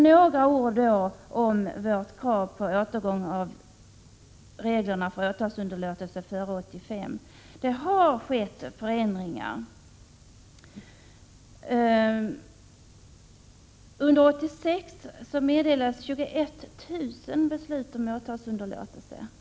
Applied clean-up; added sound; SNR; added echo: none; none; none; none.